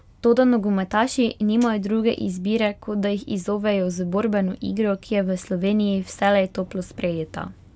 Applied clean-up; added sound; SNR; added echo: none; none; none; none.